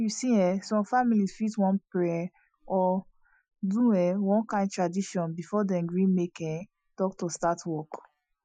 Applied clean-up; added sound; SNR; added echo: classical method Wiener filter.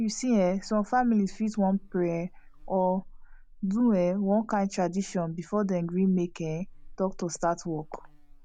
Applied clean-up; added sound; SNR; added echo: none; Buzz; 19 dB; none.